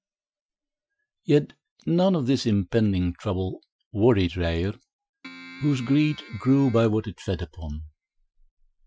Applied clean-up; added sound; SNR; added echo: classical method Wiener filter.